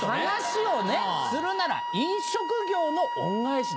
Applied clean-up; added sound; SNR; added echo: none; Wind instrument, woodwind instrument; 4 dB; none.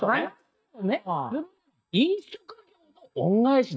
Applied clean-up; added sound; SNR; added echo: neural mask model DeepFilterNet 3.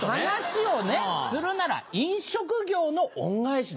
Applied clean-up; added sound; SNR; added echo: none; none; none; none.